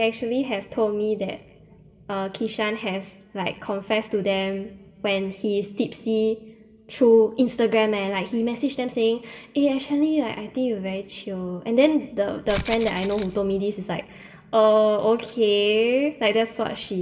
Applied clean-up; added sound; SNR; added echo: none; Rattle (instrument); 11 dB; reverberation time 2.9 s.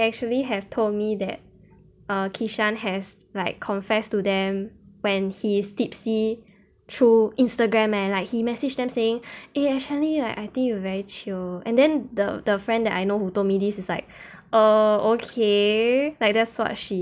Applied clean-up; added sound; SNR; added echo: none; none; none; none.